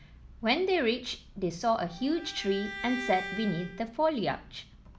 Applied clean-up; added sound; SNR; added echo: none; Bowed string instrument; 11 dB; none.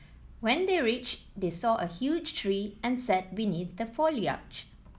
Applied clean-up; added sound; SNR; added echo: none; none; none; none.